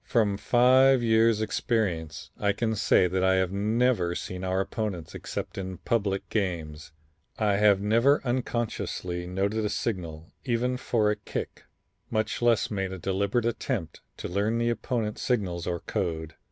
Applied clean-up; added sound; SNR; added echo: none; none; none; none.